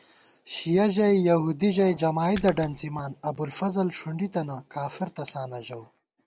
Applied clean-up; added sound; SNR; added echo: none; Splash, splatter; 12 dB; none.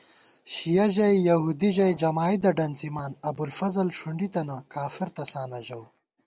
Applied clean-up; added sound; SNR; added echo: none; none; none; none.